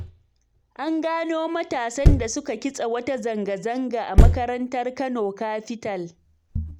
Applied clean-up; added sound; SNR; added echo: none; Thump, thud; -3 dB; none.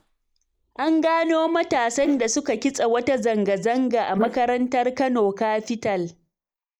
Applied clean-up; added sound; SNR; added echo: neural mask model Resemble Enhance denoiser.